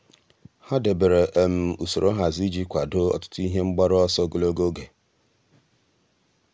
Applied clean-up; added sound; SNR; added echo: none; none; none; none.